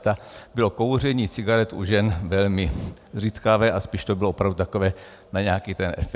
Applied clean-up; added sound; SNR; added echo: none; none; none; none.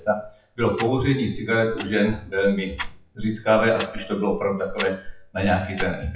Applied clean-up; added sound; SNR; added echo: classical method WPE with log-MMSE.